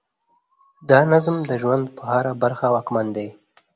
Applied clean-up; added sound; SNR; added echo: none; none; none; none.